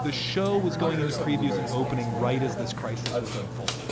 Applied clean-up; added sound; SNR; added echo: none; Burping, eructation; 1 dB; none.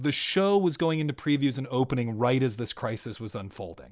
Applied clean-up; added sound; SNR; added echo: none; none; none; none.